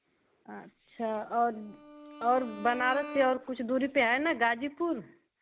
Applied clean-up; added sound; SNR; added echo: none; Bowed string instrument; 15 dB; none.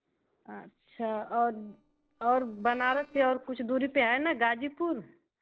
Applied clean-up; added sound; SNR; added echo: neural separator model SepFormer DNS4.